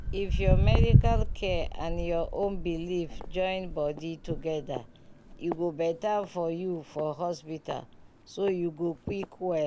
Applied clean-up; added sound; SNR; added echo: none; Walk, footsteps; -1 dB; none.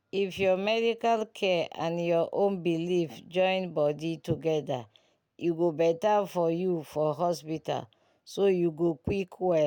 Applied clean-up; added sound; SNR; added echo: none; none; none; none.